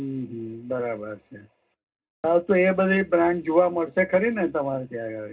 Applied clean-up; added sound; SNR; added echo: none; none; none; reverberation time 0.2 s.